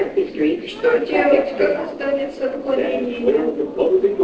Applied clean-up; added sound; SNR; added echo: neural separator model SepFormer DNS4.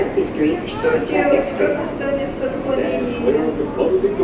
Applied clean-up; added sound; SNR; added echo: none; Subway, metro, underground; -3 dB; reverberation time 0.9 s.